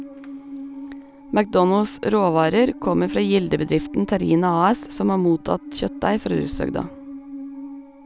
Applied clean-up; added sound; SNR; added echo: none; Musical instrument; 13 dB; none.